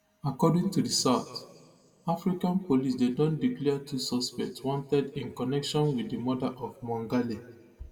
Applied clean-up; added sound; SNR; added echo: none; none; none; reverberation time 1.2 s.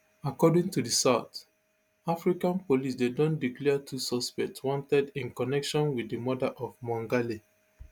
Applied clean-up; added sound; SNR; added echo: none; none; none; none.